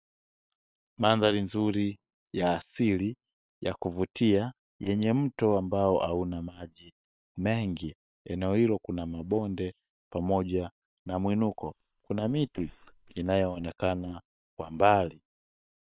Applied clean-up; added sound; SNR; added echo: neural separator model SepFormer WHAM!.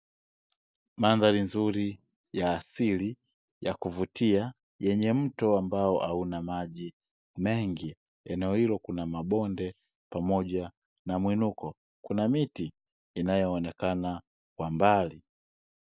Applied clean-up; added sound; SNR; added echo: none; none; none; none.